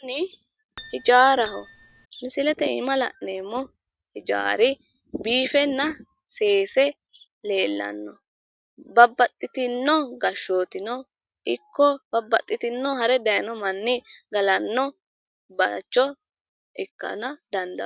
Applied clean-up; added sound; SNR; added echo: none; Acoustic guitar; 19 dB; none.